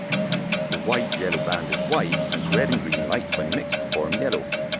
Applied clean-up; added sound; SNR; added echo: none; Clock; -4 dB; none.